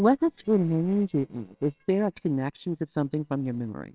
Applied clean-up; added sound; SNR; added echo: neural separator model SepFormer WHAMR!.